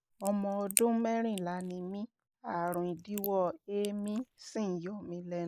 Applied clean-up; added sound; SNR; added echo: neural mask model Resemble Enhance denoiser.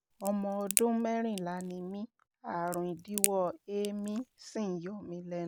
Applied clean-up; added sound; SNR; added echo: none; Crack; 5 dB; none.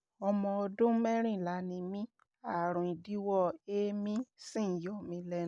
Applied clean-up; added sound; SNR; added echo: none; none; none; none.